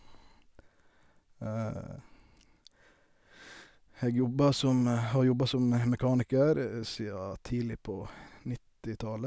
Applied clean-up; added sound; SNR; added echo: none; none; none; none.